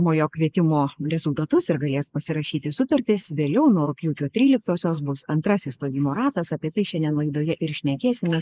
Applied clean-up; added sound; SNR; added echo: neural mask model Resemble Enhance denoiser.